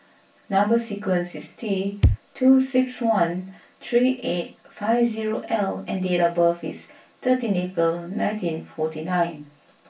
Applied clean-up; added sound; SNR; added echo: none; Bass drum; -3 dB; reverberation time 0.3 s.